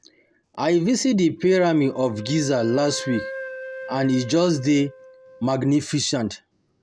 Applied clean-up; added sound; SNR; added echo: none; Wind instrument, woodwind instrument; 16 dB; none.